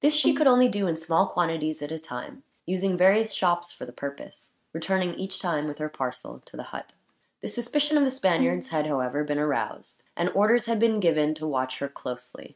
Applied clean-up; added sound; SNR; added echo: neural mask model RNNoise.